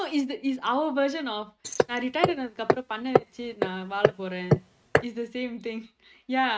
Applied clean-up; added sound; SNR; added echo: neural mask model RNNoise.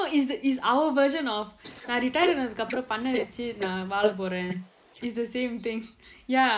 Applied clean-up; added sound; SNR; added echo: neural mask model Resemble Enhance denoiser.